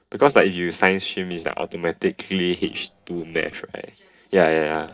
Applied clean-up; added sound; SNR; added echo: neural separator model SepFormer DNS4.